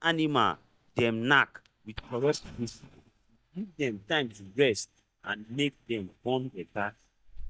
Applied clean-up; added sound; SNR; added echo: neural mask model DeepFilterNet 3.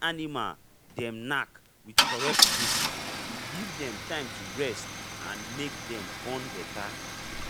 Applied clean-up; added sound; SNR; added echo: none; Idling / Engine starting / Car; -5 dB; none.